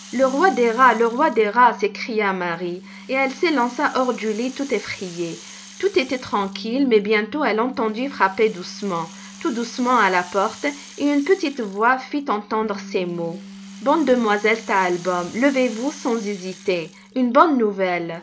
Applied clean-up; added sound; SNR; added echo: none; Bass guitar + Rattle (instrument); 18 dB; none.